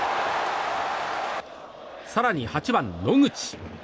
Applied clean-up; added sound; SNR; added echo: none; none; none; none.